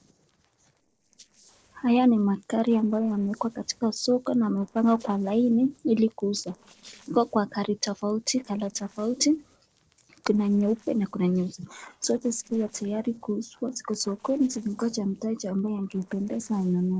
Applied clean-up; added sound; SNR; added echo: neural separator model SepFormer DNS4.